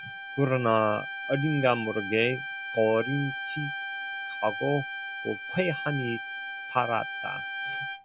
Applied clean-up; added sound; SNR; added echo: none; Bowed string instrument; 6 dB; none.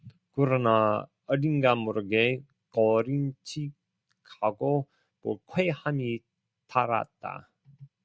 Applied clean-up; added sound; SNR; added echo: none; none; none; none.